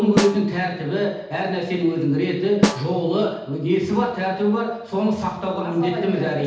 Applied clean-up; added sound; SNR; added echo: none; Snare drum; 4 dB; reverberation time 0.8 s.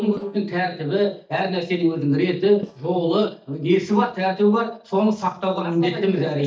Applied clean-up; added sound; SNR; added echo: neural mask model DeepFilterNet 3.